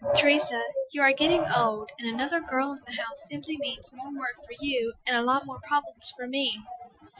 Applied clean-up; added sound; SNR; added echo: classical method Wiener filter.